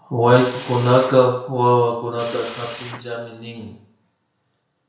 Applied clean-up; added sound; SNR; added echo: none; Drill; 18 dB; reverberation time 0.5 s.